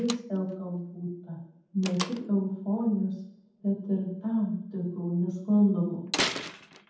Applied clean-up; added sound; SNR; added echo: none; Slam; 10 dB; reverberation time 0.8 s.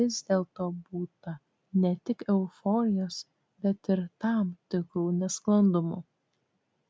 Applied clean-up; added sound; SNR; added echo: none; none; none; none.